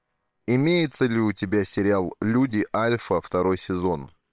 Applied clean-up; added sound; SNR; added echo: neural separator model SepFormer WHAM!.